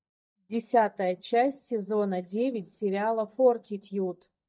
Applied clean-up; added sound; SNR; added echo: neural mask model DeepFilterNet 3.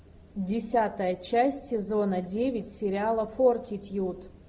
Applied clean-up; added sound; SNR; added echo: none; none; none; none.